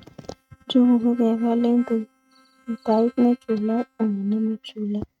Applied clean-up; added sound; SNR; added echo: neural mask model RNNoise.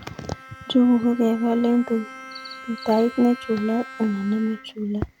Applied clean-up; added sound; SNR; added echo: none; Bowed string instrument; 18 dB; none.